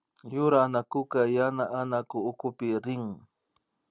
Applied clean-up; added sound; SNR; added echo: none; none; none; none.